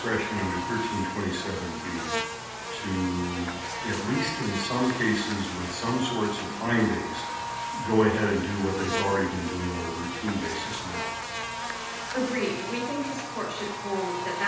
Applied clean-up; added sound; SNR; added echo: none; Buzz; 5 dB; reverberation time 0.9 s.